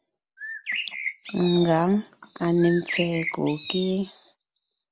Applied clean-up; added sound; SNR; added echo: none; Bird; 9 dB; none.